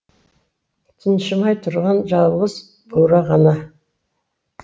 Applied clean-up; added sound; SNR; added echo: none; none; none; none.